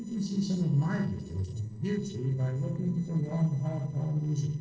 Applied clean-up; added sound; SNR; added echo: neural separator model SepFormer DNS4.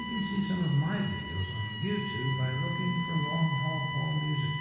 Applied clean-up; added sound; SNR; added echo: none; Bowed string instrument; 6 dB; reverberation time 1.1 s.